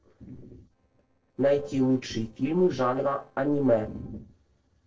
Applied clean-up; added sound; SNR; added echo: neural separator model SepFormer DNS4.